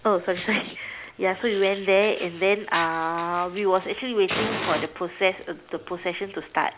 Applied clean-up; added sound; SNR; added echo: none; Fire; 12 dB; none.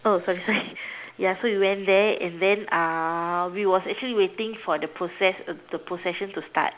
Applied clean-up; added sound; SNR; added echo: none; none; none; none.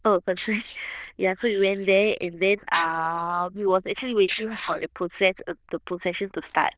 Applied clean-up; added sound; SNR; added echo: neural diffusion model UNIVERSE++.